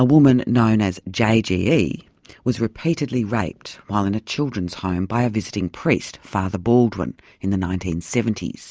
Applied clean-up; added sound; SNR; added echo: none; none; none; none.